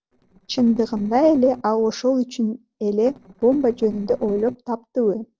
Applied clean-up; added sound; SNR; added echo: neural separator model SepFormer DNS4.